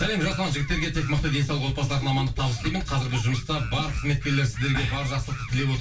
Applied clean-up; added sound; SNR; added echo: none; Animal; 17 dB; reverberation time 0.2 s.